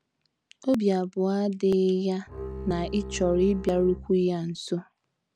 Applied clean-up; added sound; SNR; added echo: none; Bowed string instrument; 11 dB; none.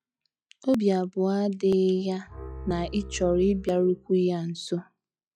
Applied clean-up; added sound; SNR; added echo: classical method log-MMSE.